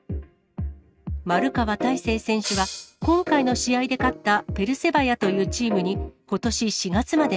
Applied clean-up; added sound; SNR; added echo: neural mask model RNNoise.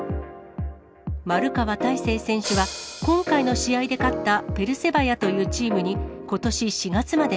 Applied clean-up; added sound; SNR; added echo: none; Hi-hat; 18 dB; none.